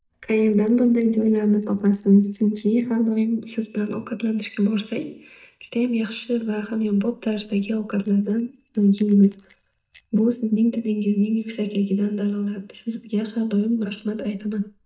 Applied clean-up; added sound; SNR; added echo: neural mask model DeepFilterNet 3.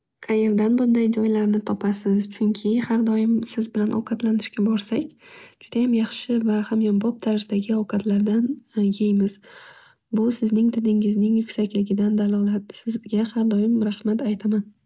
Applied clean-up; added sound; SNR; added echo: none; none; none; none.